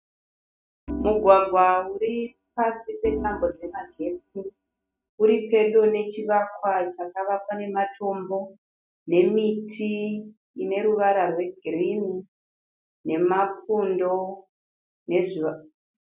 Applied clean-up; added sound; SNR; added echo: neural mask model RNNoise.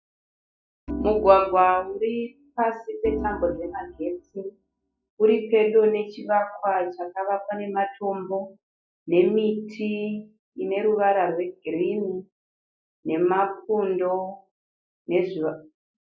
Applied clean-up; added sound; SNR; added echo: classical method log-MMSE.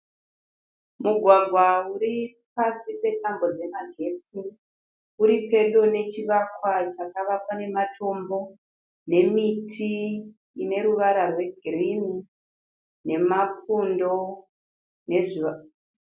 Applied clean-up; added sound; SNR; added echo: none; none; none; none.